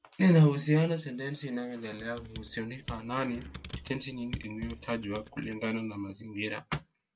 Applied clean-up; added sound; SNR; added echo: none; Computer keyboard; 14 dB; none.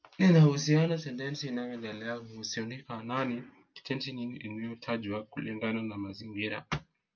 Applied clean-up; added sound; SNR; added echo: none; none; none; none.